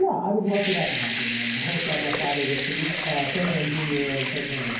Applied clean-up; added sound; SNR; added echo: none; Sink (filling or washing) / Water tap, faucet / Liquid; -1 dB; reverberation time 0.9 s.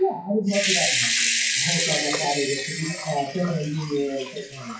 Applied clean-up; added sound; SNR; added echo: classical method WPE with log-MMSE.